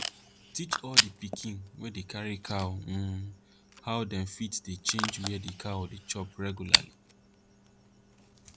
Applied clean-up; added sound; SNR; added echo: none; Packing tape, duct tape / Tearing; -2 dB; none.